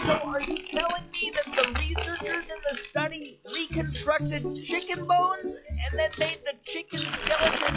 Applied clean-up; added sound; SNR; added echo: classical method log-MMSE.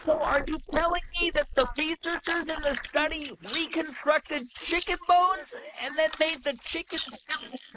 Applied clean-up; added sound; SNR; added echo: neural mask model Resemble Enhance denoiser.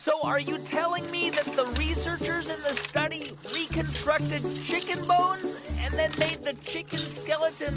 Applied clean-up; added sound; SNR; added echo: none; none; none; none.